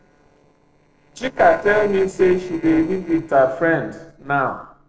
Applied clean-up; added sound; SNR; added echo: neural separator model SepFormer DNS4.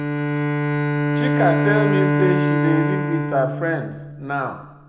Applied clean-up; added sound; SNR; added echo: none; Bowed string instrument; -3 dB; reverberation time 0.9 s.